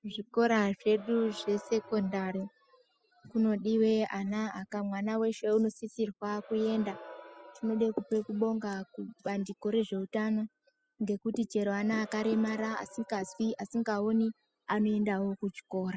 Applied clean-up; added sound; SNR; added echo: classical method spectral subtraction.